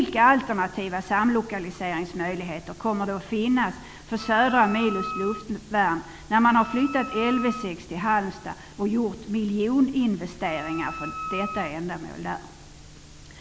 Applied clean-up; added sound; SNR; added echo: none; Wind instrument, woodwind instrument; 10 dB; none.